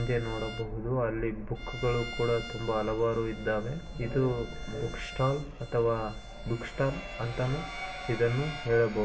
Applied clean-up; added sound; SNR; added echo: none; Bowed string instrument; 16 dB; reverberation time 0.7 s.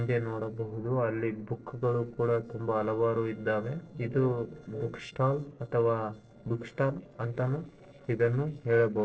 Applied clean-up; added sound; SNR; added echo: neural separator model SepFormer DNS4.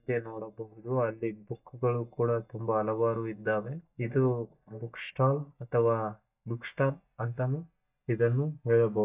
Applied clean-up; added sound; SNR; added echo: neural mask model DeepFilterNet 3.